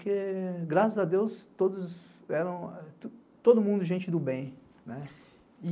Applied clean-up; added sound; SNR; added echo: none; none; none; none.